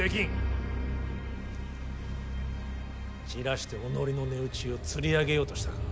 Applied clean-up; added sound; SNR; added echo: none; none; none; none.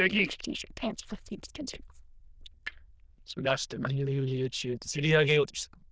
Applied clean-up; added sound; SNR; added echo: neural diffusion model UNIVERSE++.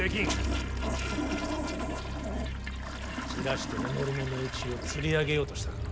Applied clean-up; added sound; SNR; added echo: none; Toilet flush; 4 dB; none.